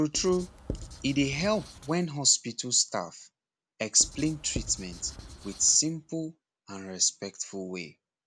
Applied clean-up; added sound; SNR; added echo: none; Writing; 13 dB; none.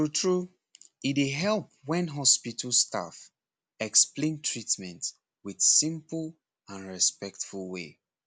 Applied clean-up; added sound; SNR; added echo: none; none; none; none.